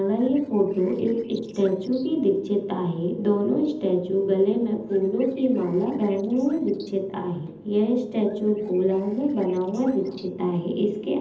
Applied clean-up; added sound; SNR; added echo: neural separator model SepFormer DNS4.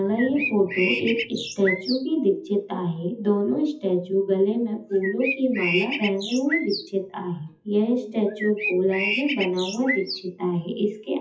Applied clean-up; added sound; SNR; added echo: classical method WPE with log-MMSE.